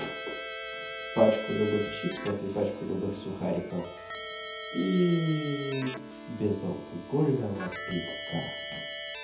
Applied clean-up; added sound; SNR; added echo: none; Keyboard (musical); 9 dB; reverberation time 0.5 s.